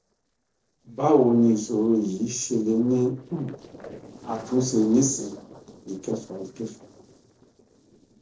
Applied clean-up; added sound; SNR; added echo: neural separator model SepFormer DNS4.